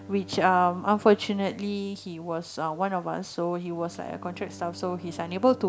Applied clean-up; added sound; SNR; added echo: none; Bowed string instrument; 20 dB; none.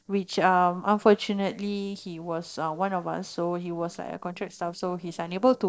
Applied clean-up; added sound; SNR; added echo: neural separator model SepFormer DNS4.